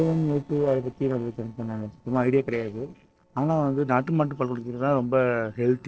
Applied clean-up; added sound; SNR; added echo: neural separator model SepFormer DNS4.